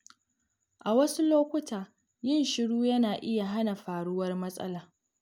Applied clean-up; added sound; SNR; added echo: none; none; none; none.